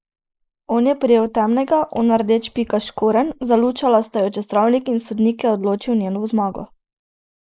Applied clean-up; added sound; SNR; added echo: neural mask model Resemble Enhance denoiser.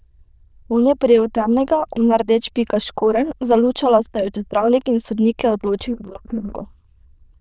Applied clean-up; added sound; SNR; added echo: neural diffusion model UNIVERSE++.